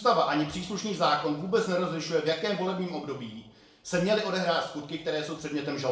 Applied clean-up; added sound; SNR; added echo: none; none; none; reverberation time 0.5 s.